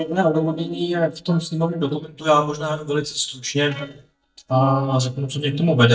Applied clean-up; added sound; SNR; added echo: neural mask model DeepFilterNet 3.